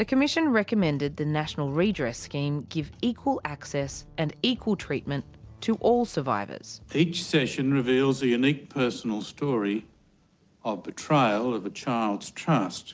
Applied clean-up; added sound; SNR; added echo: none; none; none; none.